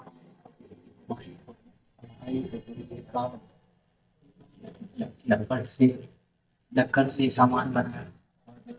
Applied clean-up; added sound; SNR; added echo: neural mask model DeepFilterNet 3.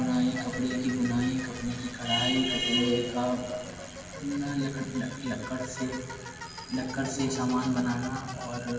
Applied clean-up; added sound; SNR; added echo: none; Bicycle; 13 dB; reverberation time 2.3 s.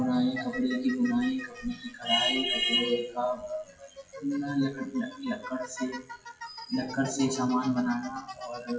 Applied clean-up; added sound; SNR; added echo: classical method WPE with log-MMSE.